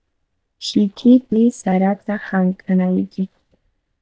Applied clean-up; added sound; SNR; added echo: neural mask model DeepFilterNet 3.